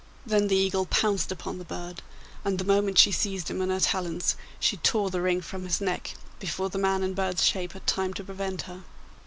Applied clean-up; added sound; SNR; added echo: none; none; none; none.